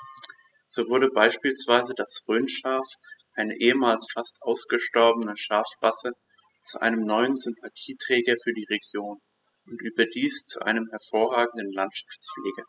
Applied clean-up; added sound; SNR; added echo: classical method spectral subtraction.